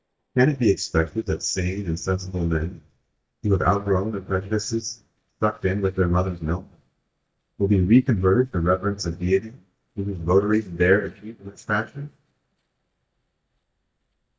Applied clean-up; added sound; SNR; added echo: neural mask model DeepFilterNet 3.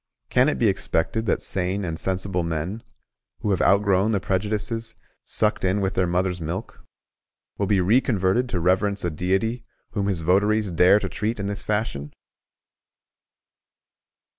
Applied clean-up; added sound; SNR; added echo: none; none; none; none.